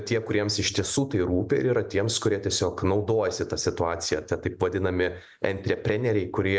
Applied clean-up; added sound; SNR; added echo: none; none; none; none.